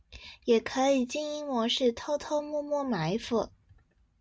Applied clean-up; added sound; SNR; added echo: none; none; none; none.